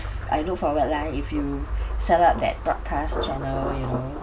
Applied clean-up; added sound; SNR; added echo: none; Thunder; 12 dB; none.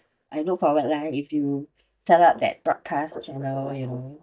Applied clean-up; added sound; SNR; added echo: neural mask model DeepFilterNet 3.